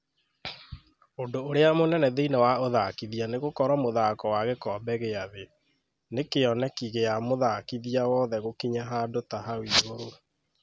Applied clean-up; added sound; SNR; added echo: none; none; none; none.